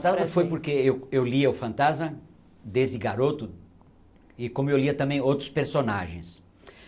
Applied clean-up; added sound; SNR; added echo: none; none; none; none.